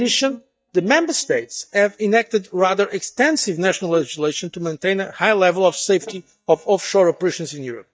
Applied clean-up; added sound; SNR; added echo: neural mask model DeepFilterNet 3.